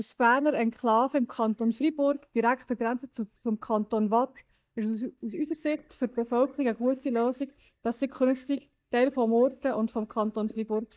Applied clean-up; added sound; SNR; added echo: neural mask model DeepFilterNet 3.